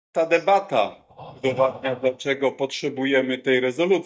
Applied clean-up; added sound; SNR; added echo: neural mask model DeepFilterNet 3.